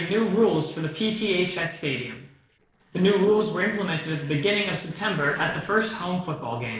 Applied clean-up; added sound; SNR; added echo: neural separator model SepFormer DNS4.